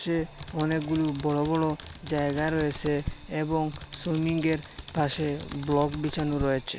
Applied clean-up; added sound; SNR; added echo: none; Computer keyboard; 12 dB; none.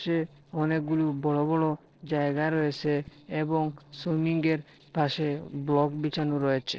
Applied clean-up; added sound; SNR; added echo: neural separator model SepFormer DNS4.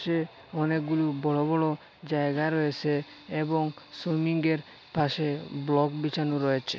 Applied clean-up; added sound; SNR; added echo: none; none; none; none.